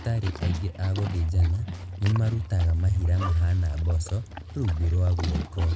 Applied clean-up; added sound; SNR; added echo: none; Livestock, farm animals, working animals; 15 dB; none.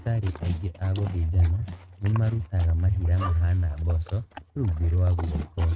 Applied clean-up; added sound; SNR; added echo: neural mask model RNNoise.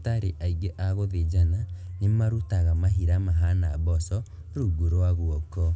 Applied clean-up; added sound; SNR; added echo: none; none; none; none.